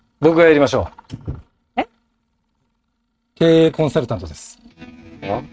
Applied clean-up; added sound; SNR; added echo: neural mask model RNNoise.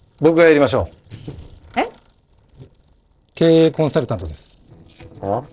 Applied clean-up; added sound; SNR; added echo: neural separator model SepFormer DNS4.